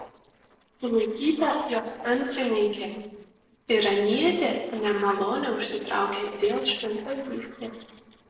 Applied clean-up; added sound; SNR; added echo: neural separator model SepFormer DNS4.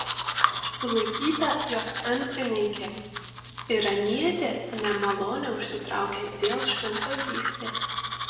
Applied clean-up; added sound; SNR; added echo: none; Domestic sounds, home sounds; 1 dB; reverberation time 1.2 s.